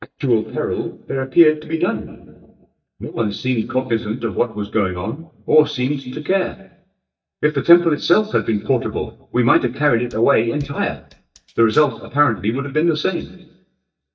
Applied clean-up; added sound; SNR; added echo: neural mask model DeepFilterNet 3.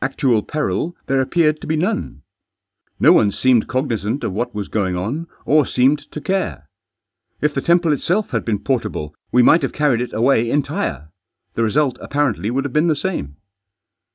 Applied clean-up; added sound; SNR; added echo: none; none; none; none.